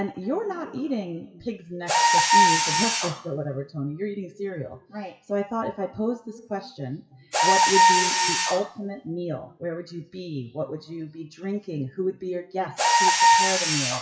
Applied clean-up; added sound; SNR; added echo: classical method WPE with log-MMSE.